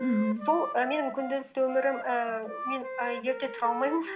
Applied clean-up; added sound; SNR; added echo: none; Wind instrument, woodwind instrument; 9 dB; none.